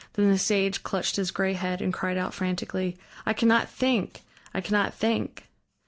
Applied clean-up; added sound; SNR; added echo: none; none; none; none.